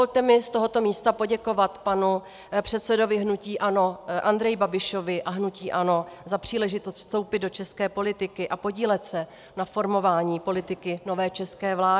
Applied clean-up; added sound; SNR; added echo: none; none; none; none.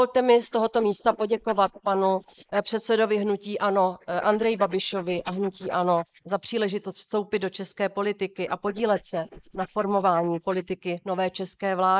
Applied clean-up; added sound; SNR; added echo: neural mask model Resemble Enhance denoiser.